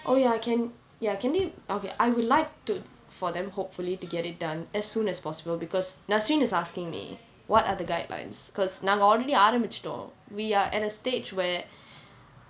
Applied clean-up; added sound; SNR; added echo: none; none; none; none.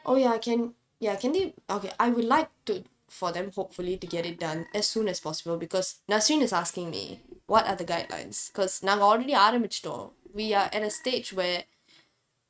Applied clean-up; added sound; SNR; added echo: neural mask model RNNoise.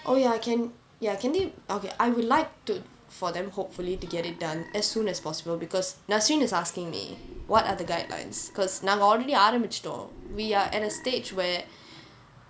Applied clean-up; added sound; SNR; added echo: none; Burping, eructation; 18 dB; none.